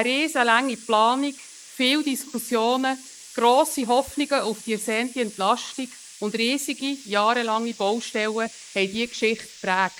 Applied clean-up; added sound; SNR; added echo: neural mask model Resemble Enhance denoiser.